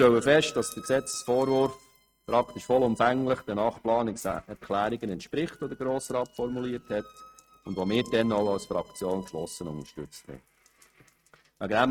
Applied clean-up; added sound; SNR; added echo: neural mask model RNNoise.